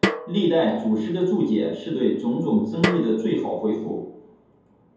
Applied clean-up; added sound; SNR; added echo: none; Snare drum; 6 dB; reverberation time 0.7 s.